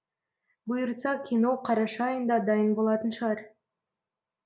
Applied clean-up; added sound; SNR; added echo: none; none; none; none.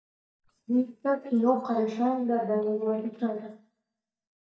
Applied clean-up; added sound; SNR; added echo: neural mask model DeepFilterNet 3.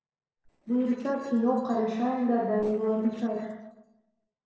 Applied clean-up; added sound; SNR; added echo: neural separator model SepFormer DNS4.